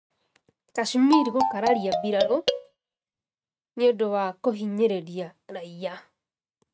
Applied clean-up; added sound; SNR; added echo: neural mask model RNNoise.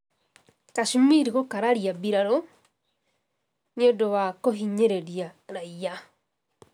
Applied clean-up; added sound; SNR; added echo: none; none; none; none.